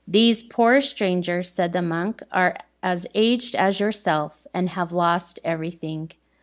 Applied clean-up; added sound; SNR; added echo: none; none; none; none.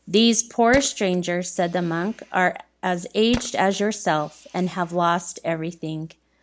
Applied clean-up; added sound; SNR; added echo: none; Tools; 17 dB; none.